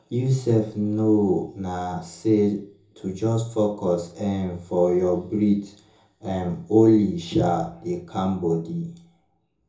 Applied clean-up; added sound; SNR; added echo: none; none; none; reverberation time 0.5 s.